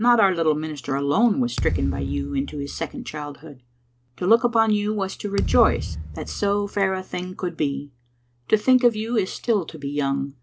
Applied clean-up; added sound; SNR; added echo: none; Thump, thud; 7 dB; none.